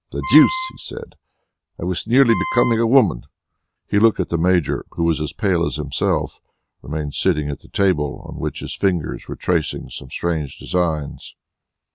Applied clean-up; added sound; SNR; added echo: none; Wind instrument, woodwind instrument; 7 dB; none.